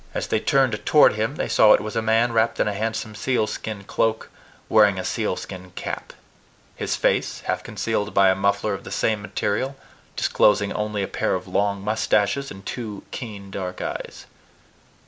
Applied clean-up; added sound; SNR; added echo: none; none; none; none.